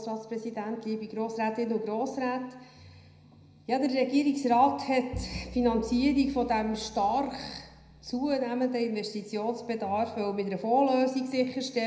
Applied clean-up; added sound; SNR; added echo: none; Bowed string instrument; 15 dB; reverberation time 0.7 s.